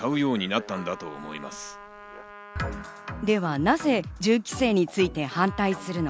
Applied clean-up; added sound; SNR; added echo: none; Trumpet; 19 dB; none.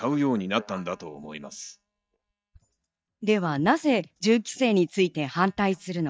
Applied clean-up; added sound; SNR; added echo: neural mask model DeepFilterNet 3.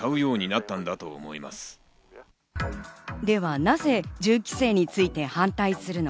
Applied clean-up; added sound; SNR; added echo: none; none; none; none.